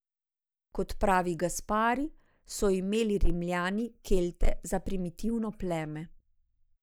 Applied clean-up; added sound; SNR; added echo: neural mask model Resemble Enhance denoiser.